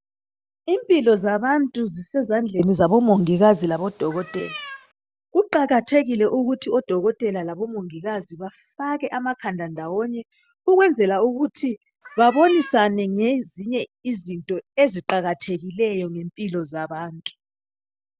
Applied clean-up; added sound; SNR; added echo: none; Cat; 15 dB; none.